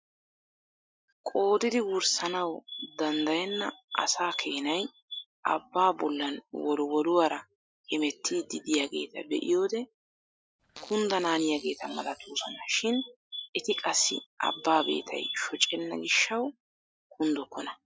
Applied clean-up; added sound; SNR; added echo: classical method Wiener filter.